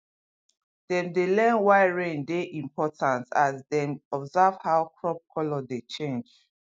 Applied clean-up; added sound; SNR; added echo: none; none; none; none.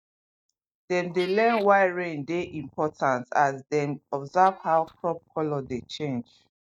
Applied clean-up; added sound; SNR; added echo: neural mask model DeepFilterNet 3.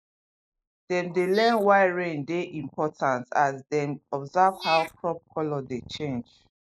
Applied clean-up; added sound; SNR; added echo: neural mask model Resemble Enhance denoiser.